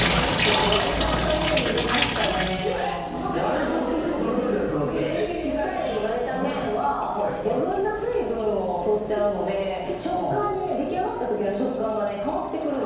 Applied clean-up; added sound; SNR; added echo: none; Drip / Sink (filling or washing); 4 dB; reverberation time 1.2 s.